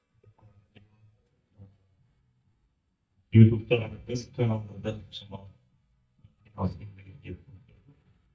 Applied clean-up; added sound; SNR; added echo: neural mask model DeepFilterNet 3.